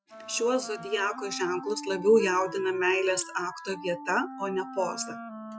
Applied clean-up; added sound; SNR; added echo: classical method Wiener filter.